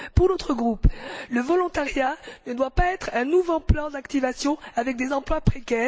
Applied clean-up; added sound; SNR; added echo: none; none; none; none.